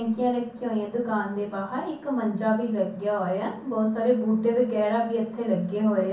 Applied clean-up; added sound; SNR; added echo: none; none; none; reverberation time 0.6 s.